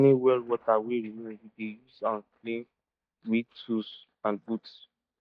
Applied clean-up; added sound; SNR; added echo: neural mask model DeepFilterNet 3.